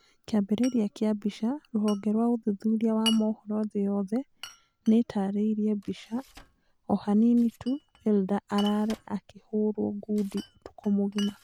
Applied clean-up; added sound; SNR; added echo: none; Glass; 18 dB; none.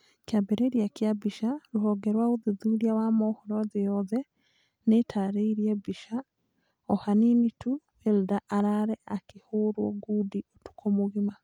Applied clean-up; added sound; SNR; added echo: none; none; none; none.